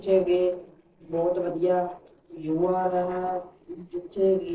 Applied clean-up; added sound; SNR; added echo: neural separator model SepFormer DNS4.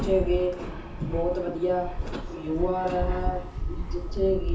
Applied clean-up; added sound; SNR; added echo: none; Fixed-wing aircraft, airplane; 3 dB; reverberation time 0.9 s.